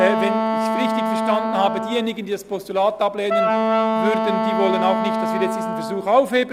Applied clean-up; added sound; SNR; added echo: none; Wind instrument, woodwind instrument; -1 dB; none.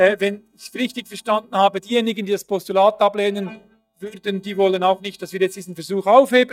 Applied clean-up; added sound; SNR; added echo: neural mask model DeepFilterNet 3.